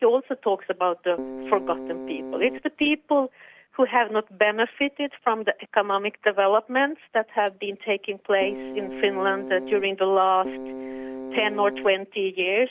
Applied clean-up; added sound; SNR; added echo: none; Keyboard (musical); 9 dB; none.